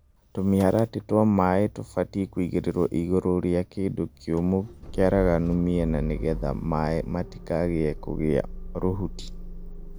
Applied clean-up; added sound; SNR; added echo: none; Idling / Engine starting / Motor vehicle (road); 12 dB; none.